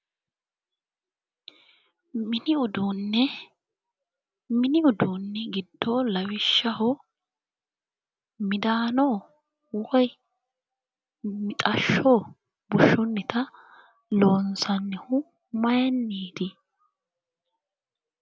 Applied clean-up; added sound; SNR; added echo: none; none; none; none.